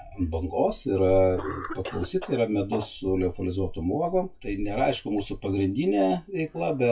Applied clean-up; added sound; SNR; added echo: classical method WPE with log-MMSE.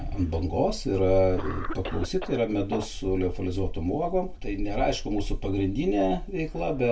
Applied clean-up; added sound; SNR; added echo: none; Cough; 19 dB; reverberation time 0.1 s.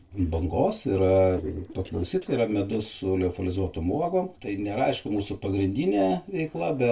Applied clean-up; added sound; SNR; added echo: neural separator model SepFormer DNS4.